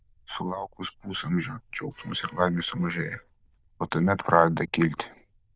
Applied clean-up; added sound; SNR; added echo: neural diffusion model UNIVERSE++.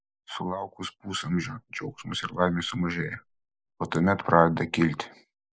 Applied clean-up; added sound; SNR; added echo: neural mask model Resemble Enhance denoiser.